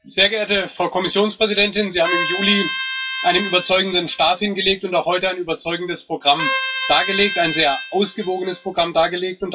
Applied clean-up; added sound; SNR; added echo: classical method WPE with log-MMSE.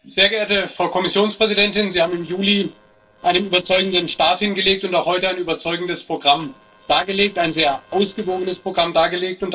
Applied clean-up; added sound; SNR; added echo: neural separator model SepFormer DNS4.